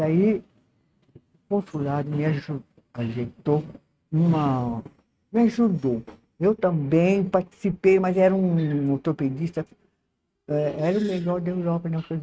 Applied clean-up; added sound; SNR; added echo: neural mask model RNNoise.